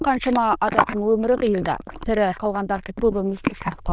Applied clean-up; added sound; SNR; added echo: neural diffusion model UNIVERSE++.